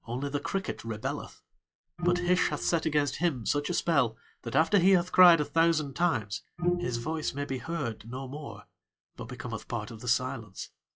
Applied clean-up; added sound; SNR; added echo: classical method log-MMSE.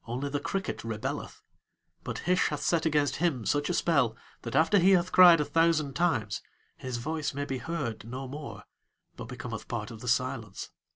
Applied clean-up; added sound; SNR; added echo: none; none; none; none.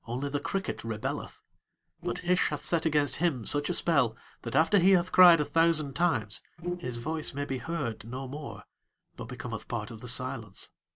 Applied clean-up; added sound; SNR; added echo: neural separator model SepFormer DNS4.